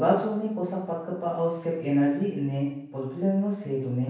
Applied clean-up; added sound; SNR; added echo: none; none; none; reverberation time 0.7 s.